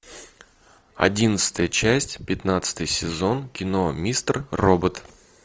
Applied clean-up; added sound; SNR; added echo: none; none; none; none.